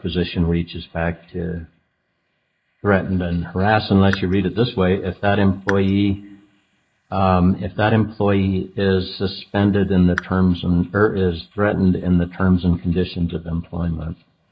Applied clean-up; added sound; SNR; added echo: neural mask model Resemble Enhance denoiser.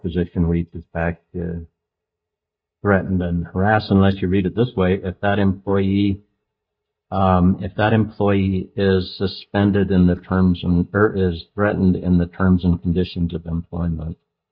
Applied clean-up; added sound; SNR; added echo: neural mask model DeepFilterNet 3.